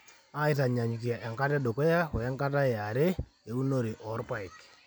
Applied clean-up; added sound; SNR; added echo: none; none; none; none.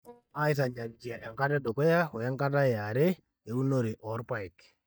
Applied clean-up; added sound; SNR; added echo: neural mask model DeepFilterNet 3.